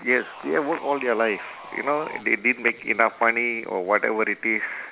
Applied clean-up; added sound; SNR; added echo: none; Sawing; 16 dB; none.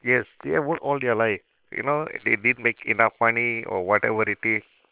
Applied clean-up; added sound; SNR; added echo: neural separator model SepFormer WHAM!.